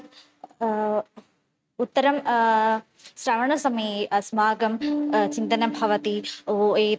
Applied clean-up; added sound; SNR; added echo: neural mask model RNNoise.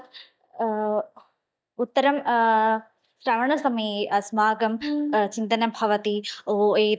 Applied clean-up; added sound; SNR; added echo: neural mask model DeepFilterNet 3.